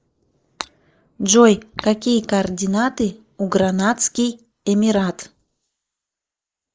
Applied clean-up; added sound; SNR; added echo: neural mask model Resemble Enhance denoiser.